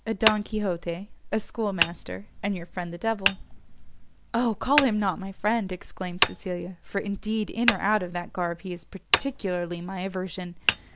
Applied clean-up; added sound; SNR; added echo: none; Hammer; 4 dB; none.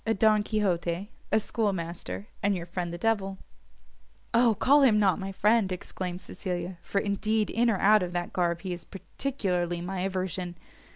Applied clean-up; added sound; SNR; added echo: none; none; none; none.